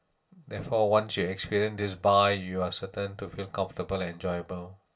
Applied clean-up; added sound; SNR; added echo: none; none; none; reverberation time 0.2 s.